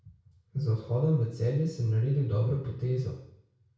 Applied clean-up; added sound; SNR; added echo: none; none; none; reverberation time 0.6 s.